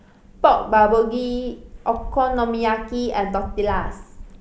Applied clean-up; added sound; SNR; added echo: none; Wind; 13 dB; none.